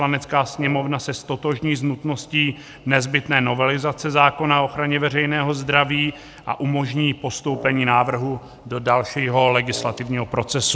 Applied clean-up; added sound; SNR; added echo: none; Wind instrument, woodwind instrument; 16 dB; none.